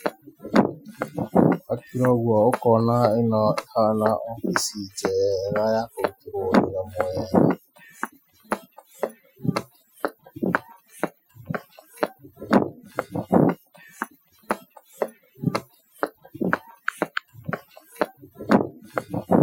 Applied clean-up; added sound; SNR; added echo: classical method Wiener filter.